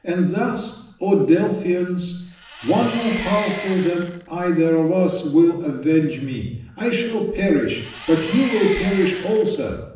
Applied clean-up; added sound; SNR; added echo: none; Engine; 12 dB; reverberation time 0.8 s.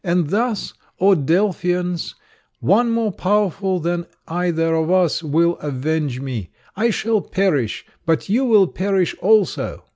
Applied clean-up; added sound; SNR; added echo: none; none; none; none.